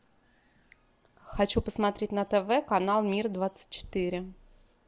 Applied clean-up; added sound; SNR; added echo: none; none; none; none.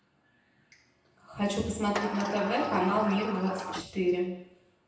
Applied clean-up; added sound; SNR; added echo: none; Sliding door; 5 dB; reverberation time 0.9 s.